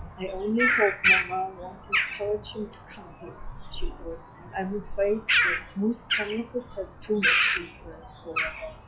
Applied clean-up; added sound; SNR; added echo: classical method log-MMSE.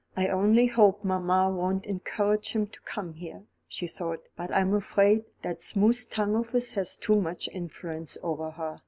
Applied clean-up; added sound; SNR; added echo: none; none; none; none.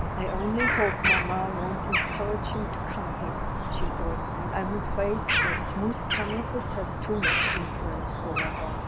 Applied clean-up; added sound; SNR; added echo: none; Bird vocalization, bird call, bird song; -5 dB; none.